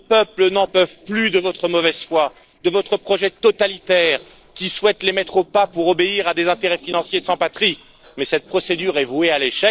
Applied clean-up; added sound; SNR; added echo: neural separator model SepFormer DNS4.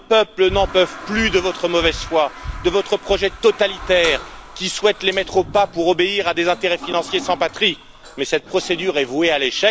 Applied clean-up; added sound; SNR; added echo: none; Toilet flush + Breathing; 15 dB; none.